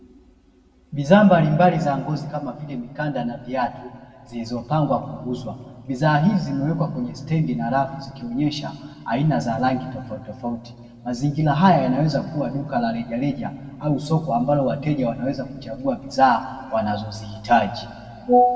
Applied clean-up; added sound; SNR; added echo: none; none; none; reverberation time 1.6 s.